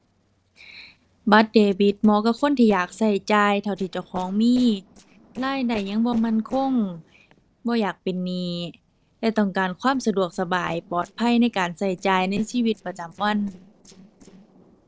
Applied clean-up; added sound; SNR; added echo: neural separator model SepFormer DNS4.